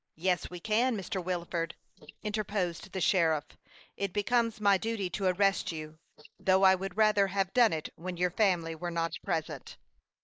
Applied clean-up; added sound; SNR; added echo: neural mask model Resemble Enhance denoiser.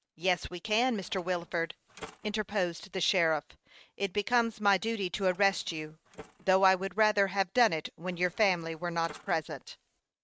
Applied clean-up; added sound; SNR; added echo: neural mask model RNNoise.